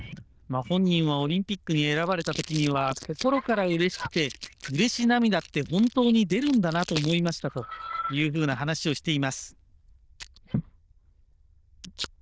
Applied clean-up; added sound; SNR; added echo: neural diffusion model UNIVERSE++.